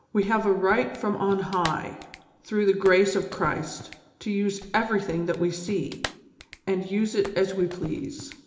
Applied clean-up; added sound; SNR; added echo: none; Clapping; 17 dB; reverberation time 0.8 s.